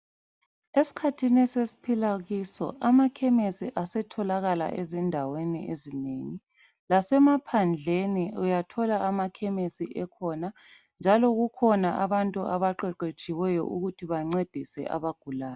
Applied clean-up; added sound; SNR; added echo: none; none; none; none.